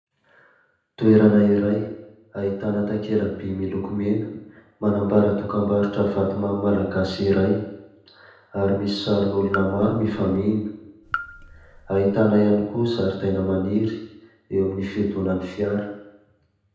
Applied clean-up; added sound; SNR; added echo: none; Raindrop / Drip; 13 dB; reverberation time 0.9 s.